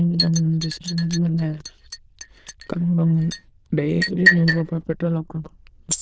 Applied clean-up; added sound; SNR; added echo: neural diffusion model UNIVERSE++.